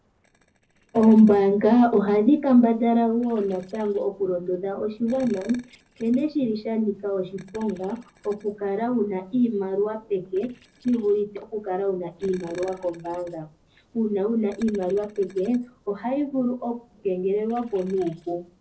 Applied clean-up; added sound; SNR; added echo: neural separator model SepFormer DNS4.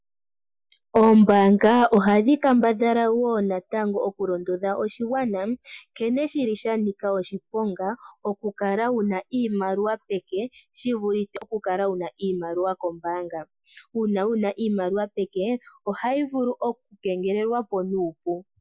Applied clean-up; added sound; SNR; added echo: none; none; none; none.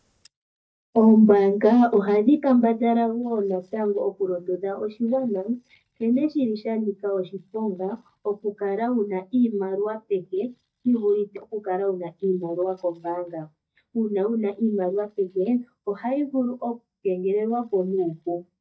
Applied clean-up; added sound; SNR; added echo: neural mask model DeepFilterNet 3.